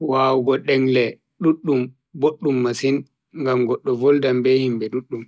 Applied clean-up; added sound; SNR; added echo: none; none; none; none.